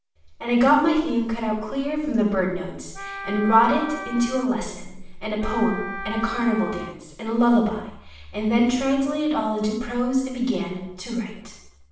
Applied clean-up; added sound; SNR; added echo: none; Wind instrument, woodwind instrument; 11 dB; reverberation time 0.7 s.